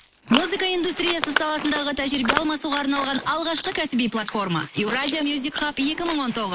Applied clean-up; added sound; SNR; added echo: neural mask model Resemble Enhance denoiser.